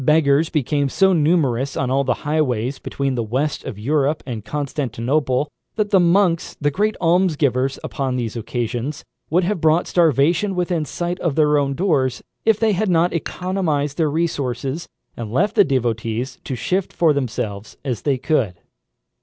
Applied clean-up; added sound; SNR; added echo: none; Dishes, pots, and pans; 20 dB; none.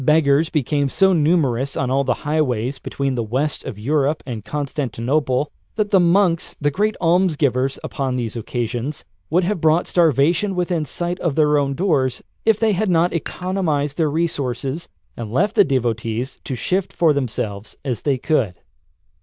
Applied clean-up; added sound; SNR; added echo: neural diffusion model UNIVERSE++.